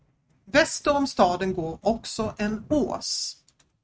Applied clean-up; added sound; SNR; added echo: neural mask model RNNoise.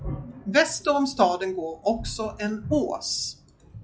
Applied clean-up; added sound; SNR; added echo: classical method log-MMSE.